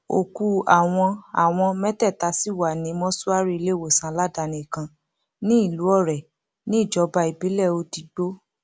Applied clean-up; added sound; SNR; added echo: none; none; none; none.